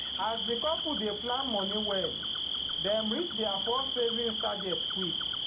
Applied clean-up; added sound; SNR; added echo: none; Cricket; -1 dB; none.